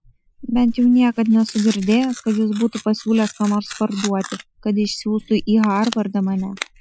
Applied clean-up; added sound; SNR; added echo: classical method Wiener filter.